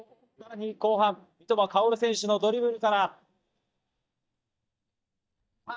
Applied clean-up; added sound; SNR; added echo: neural mask model DeepFilterNet 3.